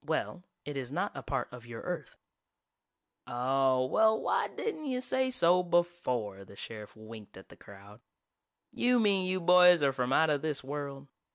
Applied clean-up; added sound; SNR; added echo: none; none; none; none.